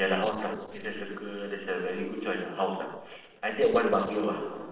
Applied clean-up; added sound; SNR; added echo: neural separator model SepFormer DNS4.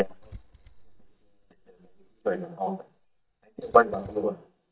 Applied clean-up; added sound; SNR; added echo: neural mask model DeepFilterNet 3.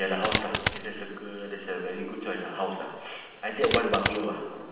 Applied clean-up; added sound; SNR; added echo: none; Coin (dropping); 0 dB; reverberation time 1.2 s.